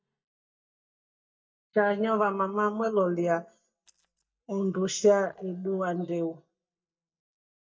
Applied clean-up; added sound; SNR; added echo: neural mask model DeepFilterNet 3.